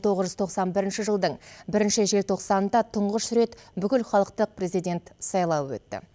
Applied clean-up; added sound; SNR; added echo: none; none; none; none.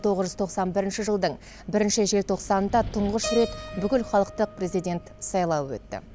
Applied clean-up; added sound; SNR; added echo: none; Wind + Keyboard (musical); 13 dB; none.